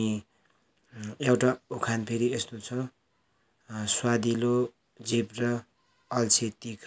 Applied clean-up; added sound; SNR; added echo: none; none; none; none.